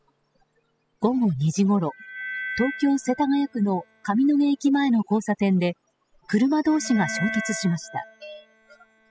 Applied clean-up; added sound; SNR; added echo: classical method spectral subtraction.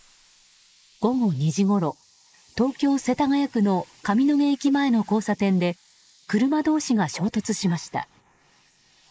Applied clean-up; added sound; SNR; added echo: neural mask model Resemble Enhance denoiser.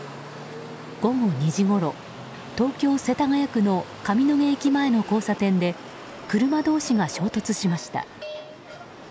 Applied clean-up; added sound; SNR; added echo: none; none; none; none.